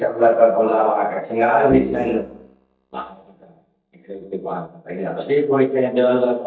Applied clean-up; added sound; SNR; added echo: neural mask model DeepFilterNet 3.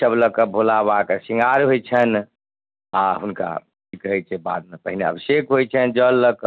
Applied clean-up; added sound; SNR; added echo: none; none; none; none.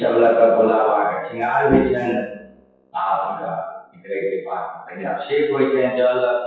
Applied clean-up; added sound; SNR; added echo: classical method WPE with log-MMSE.